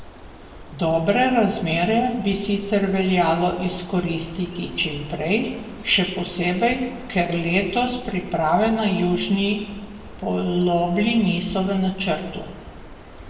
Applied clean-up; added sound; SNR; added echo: none; Bird; 16 dB; reverberation time 1.2 s.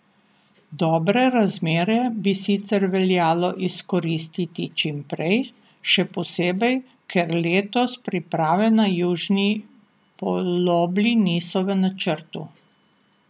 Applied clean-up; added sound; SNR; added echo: none; none; none; none.